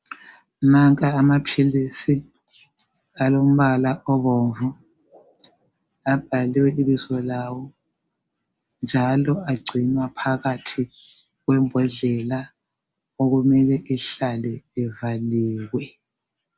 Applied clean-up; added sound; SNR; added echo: none; none; none; none.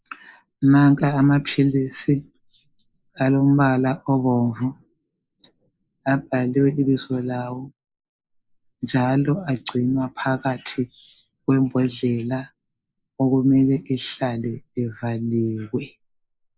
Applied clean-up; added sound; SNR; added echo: neural mask model Resemble Enhance denoiser.